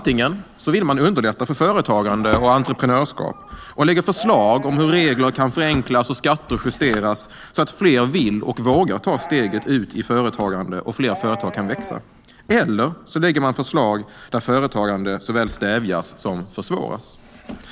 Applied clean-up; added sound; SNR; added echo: none; Livestock, farm animals, working animals + Drawer open or close; 15 dB; none.